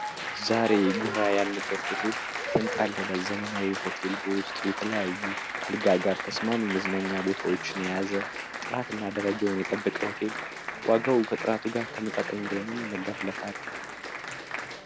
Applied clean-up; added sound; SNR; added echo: none; Applause; 5 dB; none.